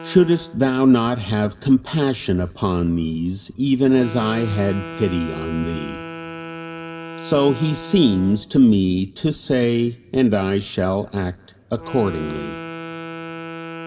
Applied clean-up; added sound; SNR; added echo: none; Wind instrument, woodwind instrument; 15 dB; reverberation time 2.1 s.